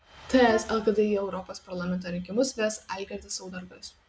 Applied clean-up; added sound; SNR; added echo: none; Brass instrument; 16 dB; none.